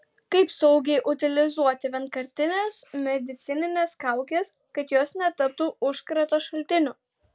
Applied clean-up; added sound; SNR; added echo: none; none; none; none.